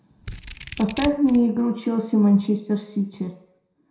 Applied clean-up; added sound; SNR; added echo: none; Scissors; 12 dB; reverberation time 0.6 s.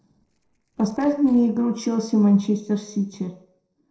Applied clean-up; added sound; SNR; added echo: neural separator model SepFormer DNS4.